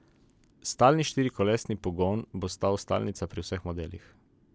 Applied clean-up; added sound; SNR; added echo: none; none; none; none.